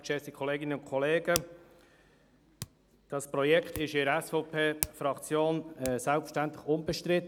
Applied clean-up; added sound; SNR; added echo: none; Hands; 14 dB; none.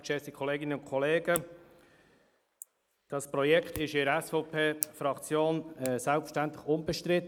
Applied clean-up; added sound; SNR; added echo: neural mask model Resemble Enhance denoiser.